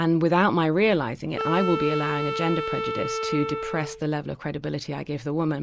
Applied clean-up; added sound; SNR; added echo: none; Wind instrument, woodwind instrument; 5 dB; none.